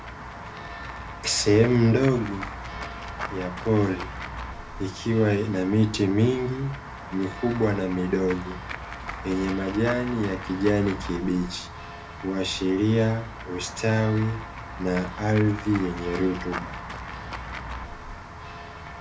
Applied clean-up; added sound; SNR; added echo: none; Walk, footsteps / Run / Bell; 10 dB; reverberation time 0.3 s.